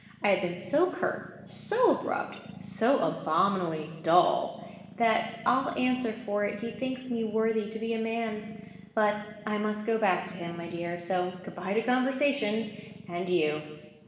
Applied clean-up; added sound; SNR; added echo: none; Purr; 18 dB; reverberation time 1.2 s.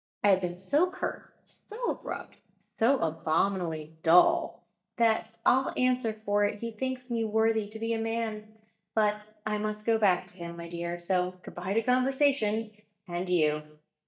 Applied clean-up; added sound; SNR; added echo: neural mask model DeepFilterNet 3.